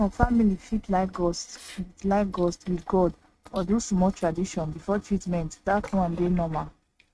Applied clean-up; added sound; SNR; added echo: neural mask model RNNoise.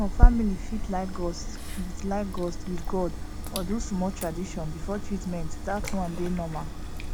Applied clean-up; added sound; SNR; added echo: none; Chewing, mastication; -4 dB; none.